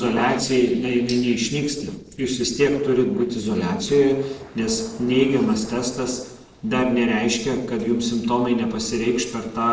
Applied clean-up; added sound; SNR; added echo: neural separator model SepFormer DNS4.